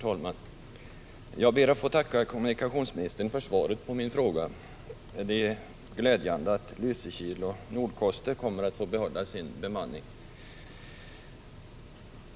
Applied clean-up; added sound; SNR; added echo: none; Mechanical fan; 17 dB; none.